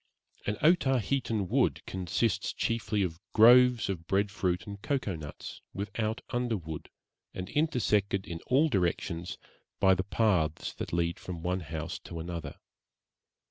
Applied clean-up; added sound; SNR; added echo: none; none; none; none.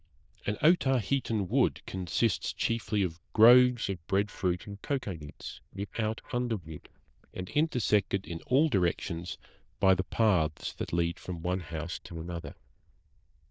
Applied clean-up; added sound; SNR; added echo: neural diffusion model UNIVERSE++.